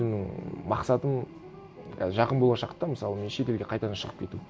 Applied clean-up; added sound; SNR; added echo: none; none; none; none.